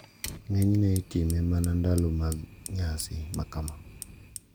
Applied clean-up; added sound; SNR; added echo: none; Fire; 16 dB; none.